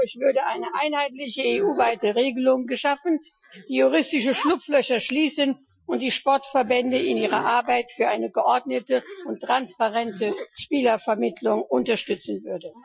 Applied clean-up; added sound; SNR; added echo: classical method Wiener filter.